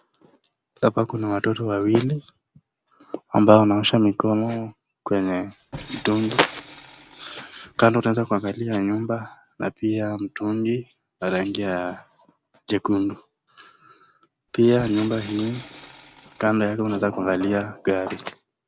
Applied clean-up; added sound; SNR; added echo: none; Tools; 16 dB; none.